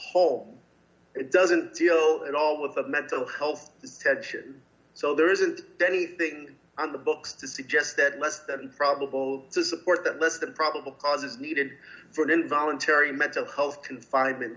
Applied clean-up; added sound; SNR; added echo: none; none; none; none.